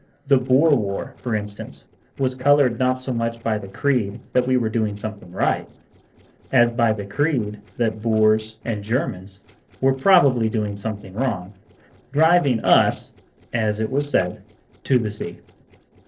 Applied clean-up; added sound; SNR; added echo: neural separator model SepFormer DNS4.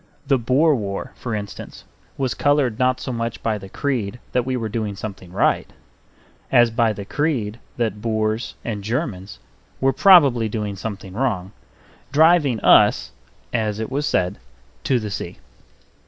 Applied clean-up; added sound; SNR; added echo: none; none; none; none.